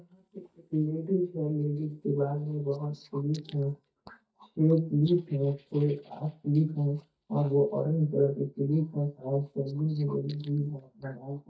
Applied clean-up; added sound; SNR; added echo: neural mask model DeepFilterNet 3.